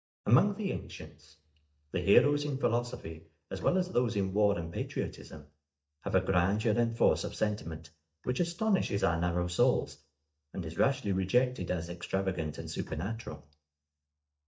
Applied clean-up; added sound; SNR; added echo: neural mask model DeepFilterNet 3.